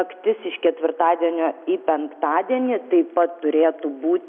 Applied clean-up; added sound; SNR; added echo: none; none; none; none.